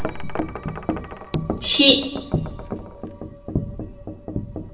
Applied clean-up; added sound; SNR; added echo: none; Wind chime; 3 dB; reverberation time 0.6 s.